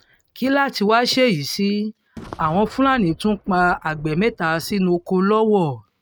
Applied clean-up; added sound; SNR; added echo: neural mask model RNNoise.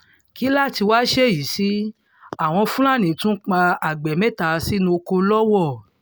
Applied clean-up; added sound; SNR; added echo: none; none; none; none.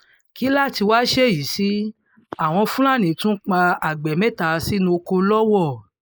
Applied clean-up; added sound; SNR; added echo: neural mask model Resemble Enhance denoiser.